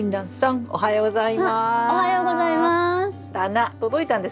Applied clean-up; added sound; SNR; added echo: none; none; none; none.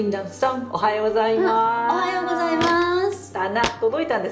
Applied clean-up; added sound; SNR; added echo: none; Walk, footsteps; 12 dB; reverberation time 0.6 s.